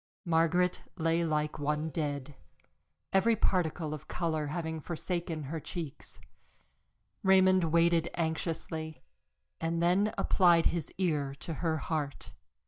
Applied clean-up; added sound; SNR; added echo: neural mask model DeepFilterNet 3.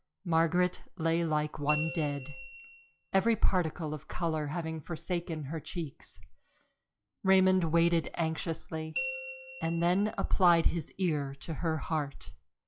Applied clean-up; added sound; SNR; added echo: classical method log-MMSE.